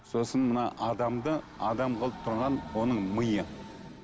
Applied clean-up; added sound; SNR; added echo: none; Train; 13 dB; none.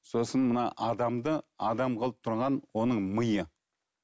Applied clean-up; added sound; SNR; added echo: none; none; none; none.